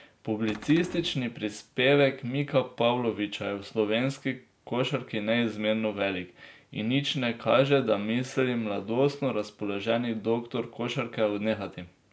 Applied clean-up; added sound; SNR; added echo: none; Cupboard open or close; 16 dB; none.